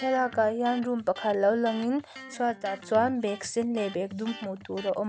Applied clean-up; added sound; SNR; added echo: none; Electric guitar; 17 dB; none.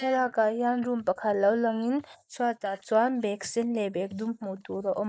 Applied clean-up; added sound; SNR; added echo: neural mask model Resemble Enhance denoiser.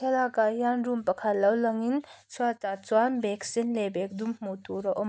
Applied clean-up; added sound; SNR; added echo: none; none; none; none.